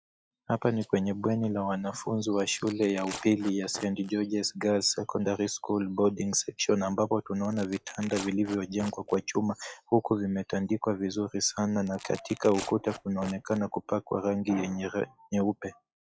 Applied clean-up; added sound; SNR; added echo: classical method log-MMSE.